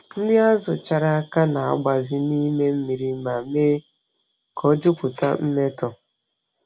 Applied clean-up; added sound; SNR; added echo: none; none; none; none.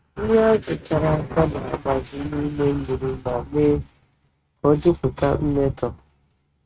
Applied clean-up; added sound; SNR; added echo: neural mask model RNNoise.